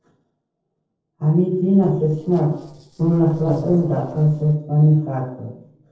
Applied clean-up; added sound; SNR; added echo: neural separator model SepFormer DNS4.